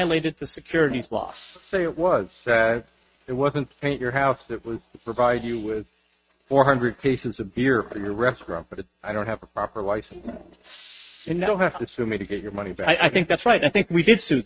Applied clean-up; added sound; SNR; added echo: neural mask model RNNoise.